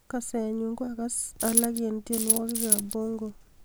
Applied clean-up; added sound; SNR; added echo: none; Coin (dropping); -4 dB; none.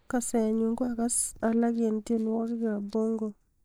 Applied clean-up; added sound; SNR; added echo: neural mask model DeepFilterNet 3.